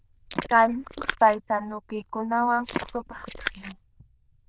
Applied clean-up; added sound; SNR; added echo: neural diffusion model UNIVERSE++.